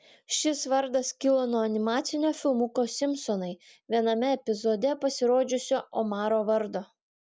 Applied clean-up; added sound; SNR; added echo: none; none; none; none.